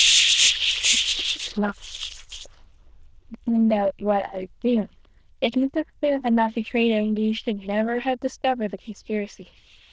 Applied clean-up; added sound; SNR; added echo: neural diffusion model UNIVERSE++.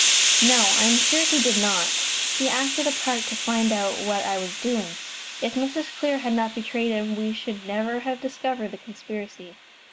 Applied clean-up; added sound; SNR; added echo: none; Hiss; -1 dB; none.